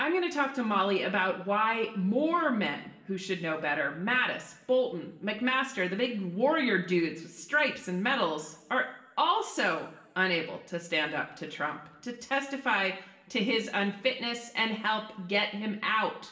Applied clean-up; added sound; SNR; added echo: none; none; none; reverberation time 0.7 s.